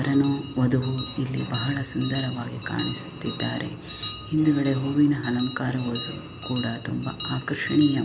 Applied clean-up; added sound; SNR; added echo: none; Bell; 10 dB; none.